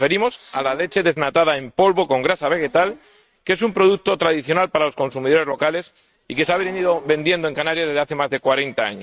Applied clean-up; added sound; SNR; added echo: neural mask model RNNoise.